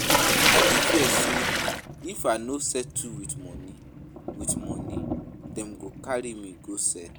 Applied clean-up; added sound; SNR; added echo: none; Sink (filling or washing); -5 dB; none.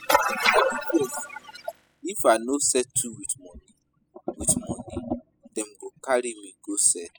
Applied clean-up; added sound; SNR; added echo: classical method spectral subtraction.